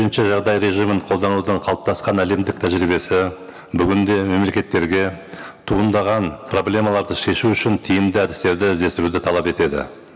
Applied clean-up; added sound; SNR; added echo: none; none; none; none.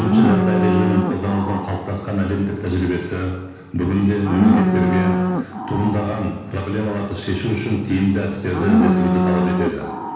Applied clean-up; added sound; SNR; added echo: none; Livestock, farm animals, working animals; 0 dB; reverberation time 1.1 s.